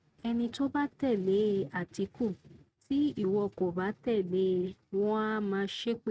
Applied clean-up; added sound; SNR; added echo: neural mask model RNNoise.